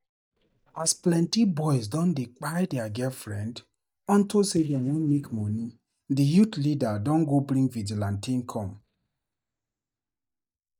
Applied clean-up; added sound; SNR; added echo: neural mask model DeepFilterNet 3.